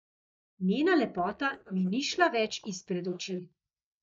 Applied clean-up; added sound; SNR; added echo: neural mask model DeepFilterNet 3.